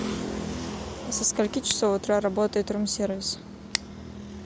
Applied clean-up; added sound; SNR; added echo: none; Scissors; 15 dB; none.